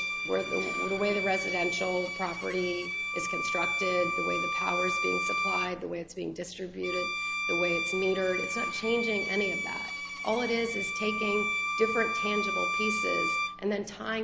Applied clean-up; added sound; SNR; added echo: none; Bowed string instrument; 0 dB; none.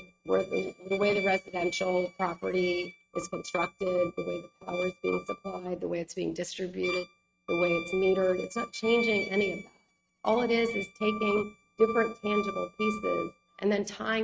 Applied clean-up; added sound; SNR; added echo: neural mask model RNNoise.